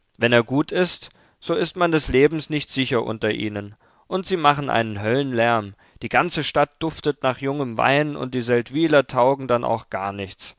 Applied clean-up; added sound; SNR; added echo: none; none; none; none.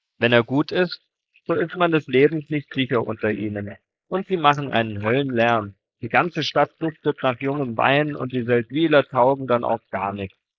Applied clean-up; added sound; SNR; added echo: neural mask model Resemble Enhance denoiser.